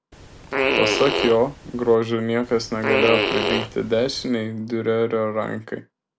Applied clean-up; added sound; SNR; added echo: none; Fart; 2 dB; none.